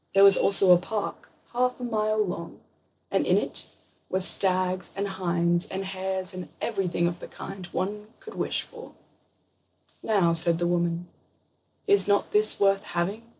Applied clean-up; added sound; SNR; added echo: neural separator model SepFormer DNS4.